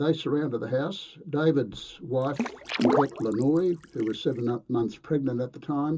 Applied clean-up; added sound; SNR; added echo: none; Water / Splash, splatter; 4 dB; reverberation time 0.2 s.